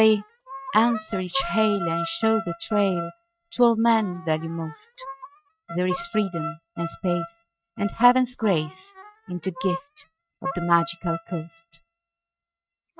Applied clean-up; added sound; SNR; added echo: neural mask model RNNoise.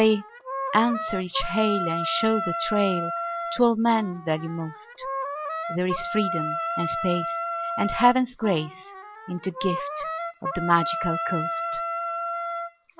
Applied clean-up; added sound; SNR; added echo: none; Wind instrument, woodwind instrument; 4 dB; none.